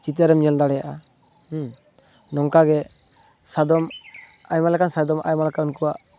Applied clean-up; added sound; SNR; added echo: none; none; none; none.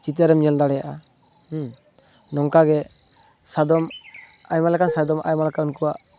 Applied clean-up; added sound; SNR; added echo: none; Dishes, pots, and pans; 10 dB; none.